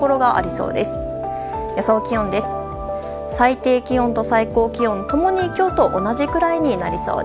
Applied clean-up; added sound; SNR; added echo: none; none; none; none.